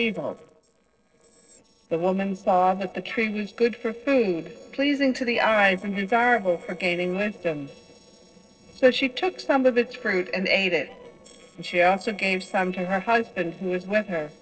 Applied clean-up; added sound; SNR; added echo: neural separator model SepFormer DNS4.